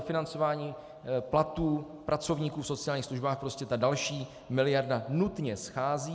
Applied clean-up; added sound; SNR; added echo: none; none; none; none.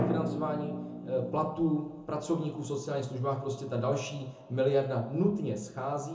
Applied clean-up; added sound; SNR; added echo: none; Drum; 9 dB; reverberation time 0.6 s.